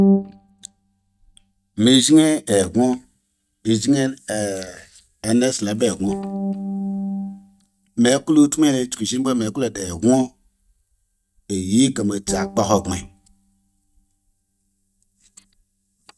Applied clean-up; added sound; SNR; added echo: neural mask model DeepFilterNet 3.